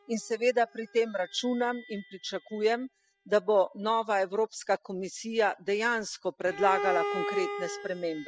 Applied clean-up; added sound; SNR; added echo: classical method spectral subtraction.